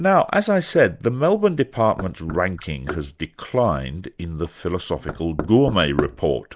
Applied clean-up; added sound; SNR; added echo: neural mask model Resemble Enhance denoiser.